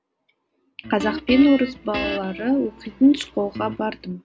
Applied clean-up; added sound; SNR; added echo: none; Guitar; 11 dB; none.